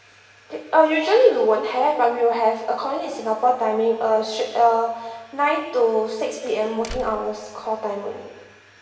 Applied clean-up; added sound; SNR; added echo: none; Slam; 16 dB; reverberation time 1.2 s.